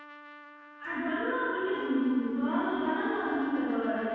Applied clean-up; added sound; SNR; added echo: none; Trumpet; 19 dB; reverberation time 2.1 s.